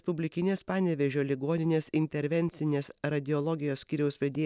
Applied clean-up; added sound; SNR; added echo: none; none; none; none.